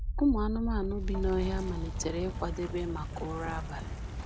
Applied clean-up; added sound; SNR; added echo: none; Wind; 1 dB; none.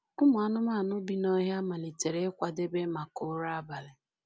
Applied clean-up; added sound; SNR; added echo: none; none; none; none.